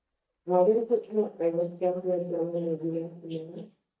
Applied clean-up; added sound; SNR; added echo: neural mask model DeepFilterNet 3.